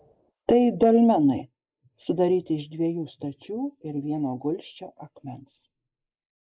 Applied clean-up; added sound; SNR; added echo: neural mask model Resemble Enhance denoiser.